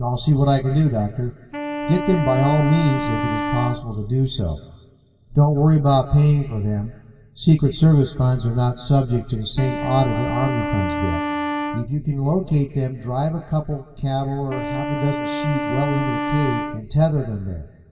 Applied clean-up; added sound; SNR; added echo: none; Wind instrument, woodwind instrument; 6 dB; reverberation time 2.0 s.